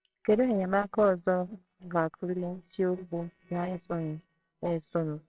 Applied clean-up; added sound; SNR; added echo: neural separator model SepFormer WHAMR!.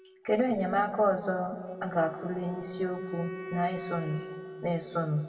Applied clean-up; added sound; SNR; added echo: none; Wind instrument, woodwind instrument; 13 dB; reverberation time 1.9 s.